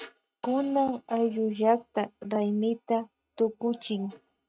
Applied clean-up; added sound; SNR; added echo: neural mask model RNNoise.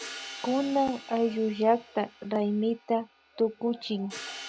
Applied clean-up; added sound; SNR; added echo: none; Hi-hat; 16 dB; none.